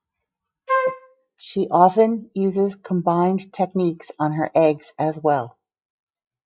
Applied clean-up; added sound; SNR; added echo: classical method log-MMSE.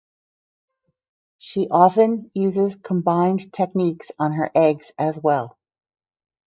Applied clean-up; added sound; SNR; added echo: neural mask model DeepFilterNet 3.